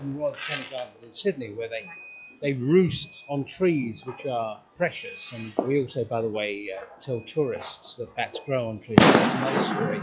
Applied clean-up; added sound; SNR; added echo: classical method log-MMSE.